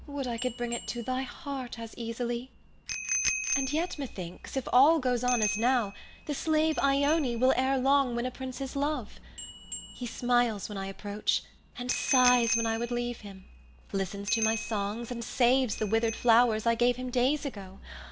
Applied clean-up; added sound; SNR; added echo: none; Bicycle bell; 9 dB; none.